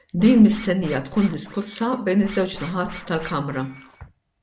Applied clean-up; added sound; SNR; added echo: none; Scratching (performance technique); 18 dB; none.